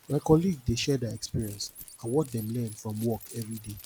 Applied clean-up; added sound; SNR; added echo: none; Bird + Crumpling, crinkling; 20 dB; none.